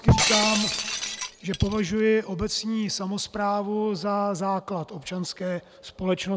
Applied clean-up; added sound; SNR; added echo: none; Shatter; 1 dB; none.